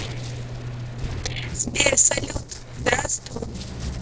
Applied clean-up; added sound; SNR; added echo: neural separator model SepFormer DNS4.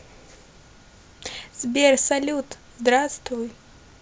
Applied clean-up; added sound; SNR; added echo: none; none; none; none.